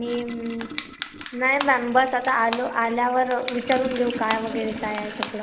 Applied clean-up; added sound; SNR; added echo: none; Toilet flush + Crushing; 9 dB; none.